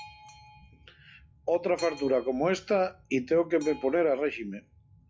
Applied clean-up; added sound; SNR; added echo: classical method log-MMSE.